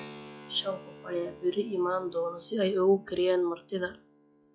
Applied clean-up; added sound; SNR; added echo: classical method log-MMSE.